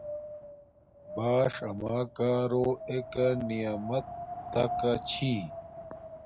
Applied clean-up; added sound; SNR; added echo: none; Wind; 10 dB; none.